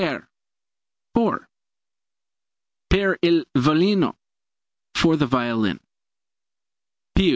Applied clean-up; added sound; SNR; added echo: none; none; none; none.